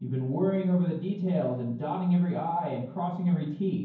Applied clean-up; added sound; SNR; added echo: none; none; none; reverberation time 0.9 s.